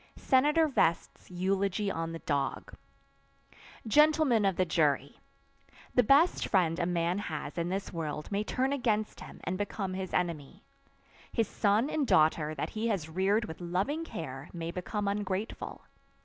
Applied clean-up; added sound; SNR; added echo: none; none; none; none.